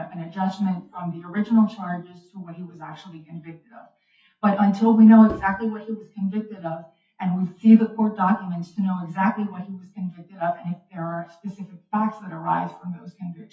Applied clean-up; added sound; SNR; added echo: classical method WPE with log-MMSE.